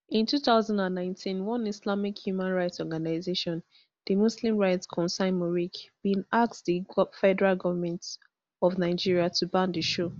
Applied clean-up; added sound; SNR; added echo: none; none; none; none.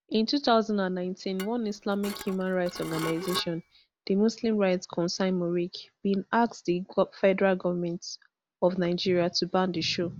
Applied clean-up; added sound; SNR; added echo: none; Dishes, pots, and pans / Glass; 13 dB; none.